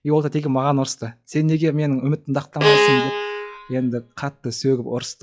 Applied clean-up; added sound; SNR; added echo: classical method log-MMSE.